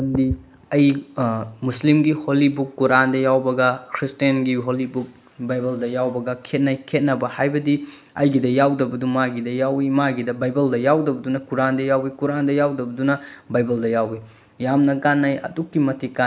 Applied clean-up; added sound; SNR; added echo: none; none; none; none.